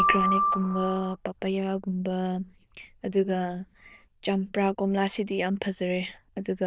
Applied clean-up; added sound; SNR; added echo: neural diffusion model UNIVERSE++.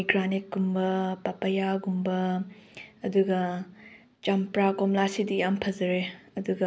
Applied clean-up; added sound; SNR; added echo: none; none; none; none.